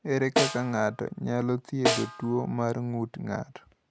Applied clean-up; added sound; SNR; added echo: none; Snare drum; 3 dB; none.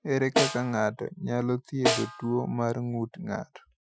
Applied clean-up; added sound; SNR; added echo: classical method Wiener filter.